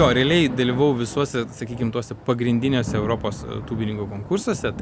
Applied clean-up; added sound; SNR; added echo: none; Rain; 10 dB; none.